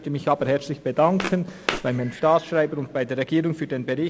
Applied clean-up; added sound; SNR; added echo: none; Walk, footsteps; 11 dB; none.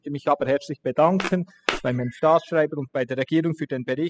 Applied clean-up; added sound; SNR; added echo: classical method spectral subtraction.